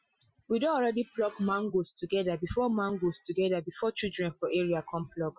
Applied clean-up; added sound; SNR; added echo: classical method Wiener filter.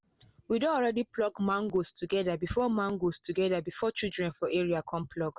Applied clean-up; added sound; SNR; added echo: none; none; none; none.